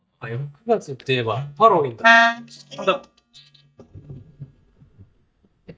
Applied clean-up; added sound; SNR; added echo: neural mask model DeepFilterNet 3.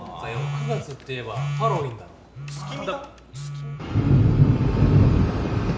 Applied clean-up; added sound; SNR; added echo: none; none; none; none.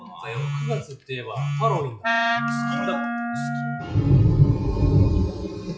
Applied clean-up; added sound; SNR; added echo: classical method log-MMSE.